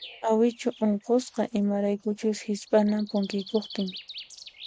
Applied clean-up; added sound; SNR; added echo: none; Bird; 19 dB; none.